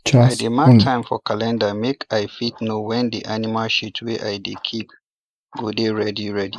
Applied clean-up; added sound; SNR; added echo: neural mask model Resemble Enhance denoiser.